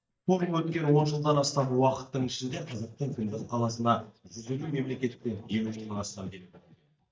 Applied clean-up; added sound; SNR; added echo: neural mask model DeepFilterNet 3.